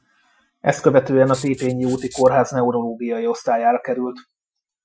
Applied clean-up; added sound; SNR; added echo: classical method Wiener filter.